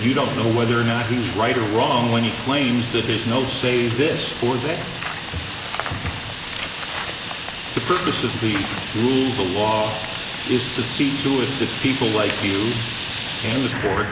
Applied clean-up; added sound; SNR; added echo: none; Fire; 7 dB; none.